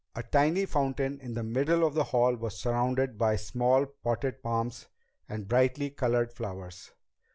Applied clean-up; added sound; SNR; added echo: none; none; none; none.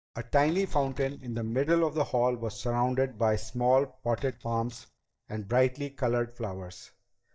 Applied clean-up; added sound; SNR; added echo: neural mask model DeepFilterNet 3.